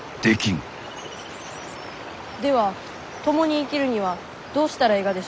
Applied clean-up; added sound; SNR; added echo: none; none; none; none.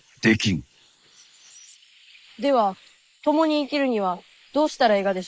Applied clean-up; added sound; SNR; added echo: neural mask model Resemble Enhance denoiser.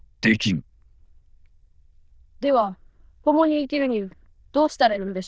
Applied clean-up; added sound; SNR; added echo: neural diffusion model UNIVERSE++.